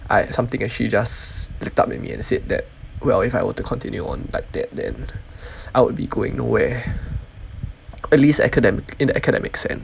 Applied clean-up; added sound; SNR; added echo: none; none; none; none.